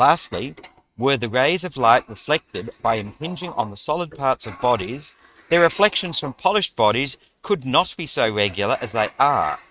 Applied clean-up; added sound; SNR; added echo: neural mask model RNNoise.